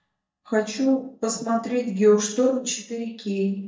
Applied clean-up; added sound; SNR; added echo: neural mask model DeepFilterNet 3.